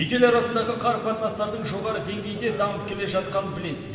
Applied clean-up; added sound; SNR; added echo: none; Vehicle; 15 dB; reverberation time 2.6 s.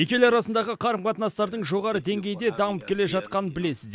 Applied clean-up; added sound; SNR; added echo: none; none; none; none.